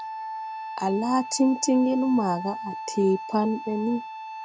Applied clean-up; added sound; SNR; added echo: none; Wind instrument, woodwind instrument; 10 dB; none.